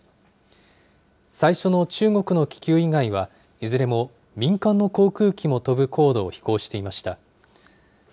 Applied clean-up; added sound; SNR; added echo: none; none; none; none.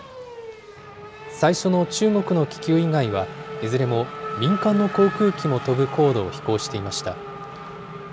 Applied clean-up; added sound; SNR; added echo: none; Race car, auto racing / Accelerating, revving, vroom; 10 dB; none.